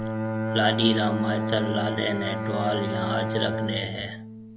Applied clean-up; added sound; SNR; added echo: none; Bowed string instrument; 0 dB; none.